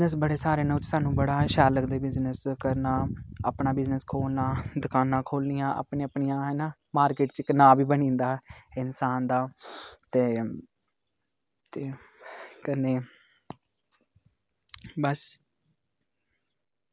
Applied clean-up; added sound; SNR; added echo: none; none; none; none.